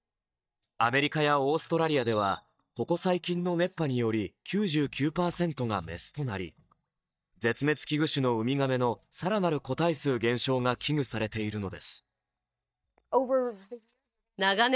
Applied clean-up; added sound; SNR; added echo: neural mask model DeepFilterNet 3.